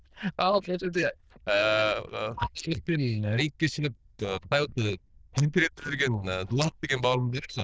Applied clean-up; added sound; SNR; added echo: neural diffusion model UNIVERSE++.